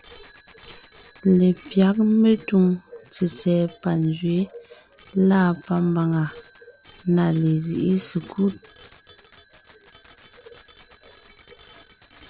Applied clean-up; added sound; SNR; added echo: none; Bicycle bell; 17 dB; none.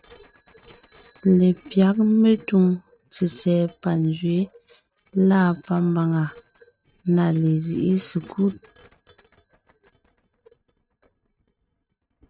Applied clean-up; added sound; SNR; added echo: neural mask model RNNoise.